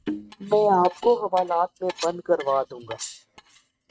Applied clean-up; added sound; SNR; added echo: neural mask model RNNoise.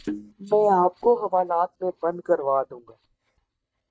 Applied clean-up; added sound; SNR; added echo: neural mask model DeepFilterNet 3.